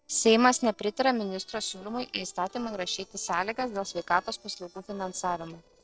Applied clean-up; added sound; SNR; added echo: neural separator model SepFormer DNS4.